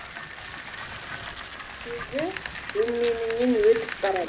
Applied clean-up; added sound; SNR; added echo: none; Bicycle + Fowl; 10 dB; none.